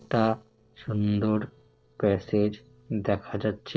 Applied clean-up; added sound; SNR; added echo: neural separator model SepFormer DNS4.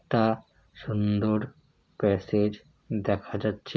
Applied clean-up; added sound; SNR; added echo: none; none; none; none.